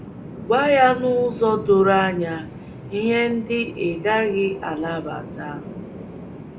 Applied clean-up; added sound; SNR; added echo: none; Bird vocalization, bird call, bird song; 13 dB; reverberation time 0.3 s.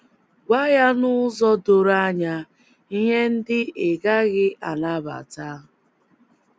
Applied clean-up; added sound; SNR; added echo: none; none; none; none.